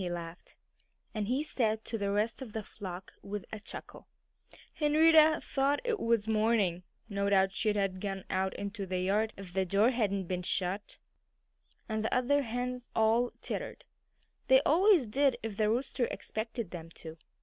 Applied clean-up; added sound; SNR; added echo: none; none; none; none.